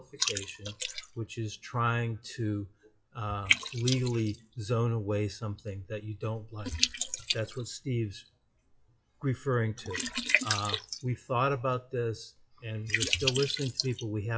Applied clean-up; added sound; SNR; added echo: classical method WPE with log-MMSE.